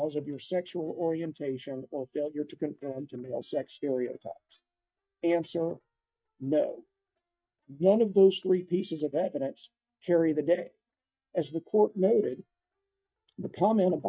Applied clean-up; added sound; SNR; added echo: neural mask model DeepFilterNet 3.